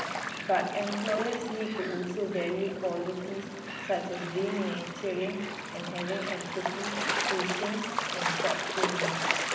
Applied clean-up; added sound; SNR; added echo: none; Gull, seagull / Waves, surf; 1 dB; reverberation time 1.1 s.